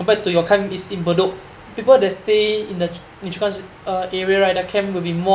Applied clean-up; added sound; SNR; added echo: none; none; none; none.